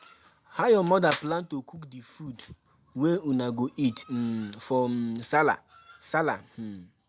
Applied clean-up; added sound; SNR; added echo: none; none; none; none.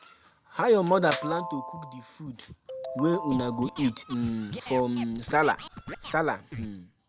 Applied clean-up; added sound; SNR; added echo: none; Ringtone + Scratching (performance technique); 11 dB; none.